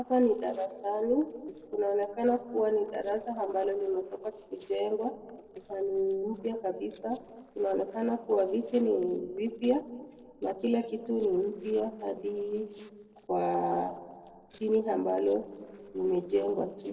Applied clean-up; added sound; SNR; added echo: neural separator model SepFormer DNS4.